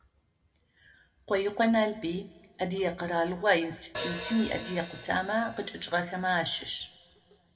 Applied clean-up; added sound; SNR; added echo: none; Hi-hat; 9 dB; reverberation time 1.2 s.